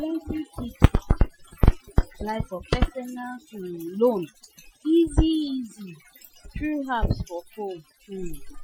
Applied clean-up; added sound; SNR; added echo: classical method Wiener filter.